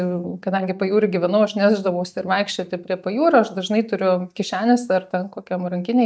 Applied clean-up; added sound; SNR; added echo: neural mask model DeepFilterNet 3.